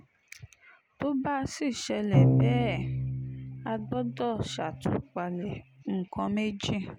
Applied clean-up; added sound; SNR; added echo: none; Bowed string instrument; -3 dB; none.